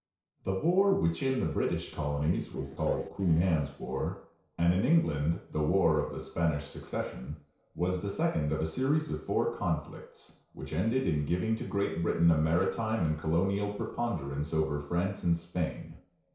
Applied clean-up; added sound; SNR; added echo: neural separator model SepFormer DNS4.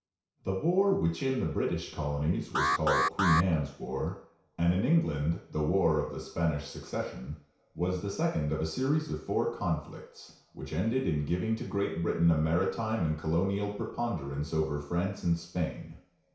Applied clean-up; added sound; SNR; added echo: none; Alarm; 1 dB; reverberation time 0.6 s.